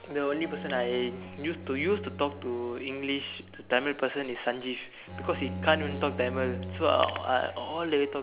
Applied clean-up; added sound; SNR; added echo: none; Bowed string instrument; 11 dB; none.